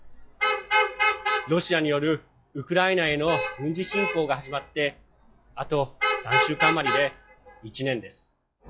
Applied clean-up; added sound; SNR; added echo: classical method log-MMSE.